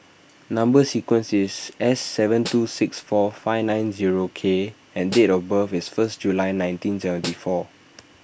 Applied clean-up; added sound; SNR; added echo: none; Snare drum; 15 dB; none.